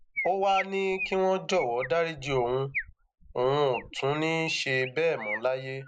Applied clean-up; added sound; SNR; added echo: neural mask model Resemble Enhance denoiser.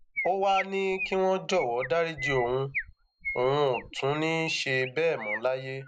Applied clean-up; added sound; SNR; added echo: none; Chirp, tweet; 10 dB; none.